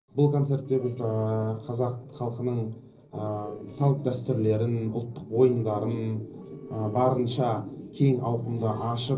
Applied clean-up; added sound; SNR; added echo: neural separator model SepFormer DNS4.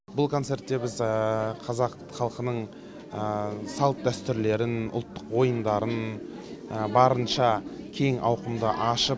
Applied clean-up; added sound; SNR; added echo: none; none; none; none.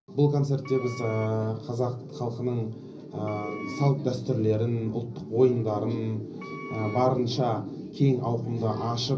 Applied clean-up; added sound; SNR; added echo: none; Wind instrument, woodwind instrument; 17 dB; reverberation time 0.5 s.